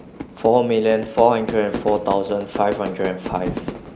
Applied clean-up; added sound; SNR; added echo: none; Fire / Fireworks; 11 dB; none.